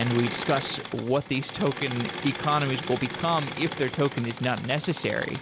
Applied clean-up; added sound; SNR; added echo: none; Engine / Mechanisms; 9 dB; none.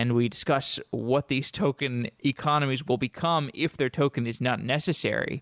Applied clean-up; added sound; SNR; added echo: none; none; none; none.